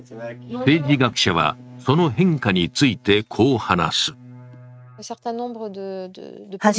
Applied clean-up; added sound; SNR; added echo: neural mask model RNNoise.